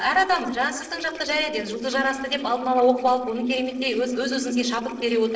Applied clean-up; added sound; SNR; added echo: neural separator model SepFormer DNS4.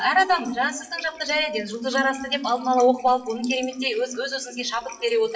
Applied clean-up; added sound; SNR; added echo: classical method WPE with log-MMSE.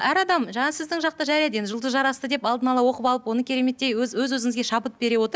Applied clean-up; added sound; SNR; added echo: none; none; none; none.